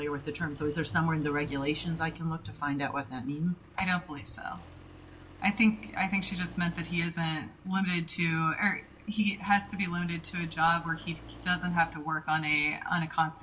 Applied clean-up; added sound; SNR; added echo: none; Accelerating, revving, vroom; 19 dB; reverberation time 0.2 s.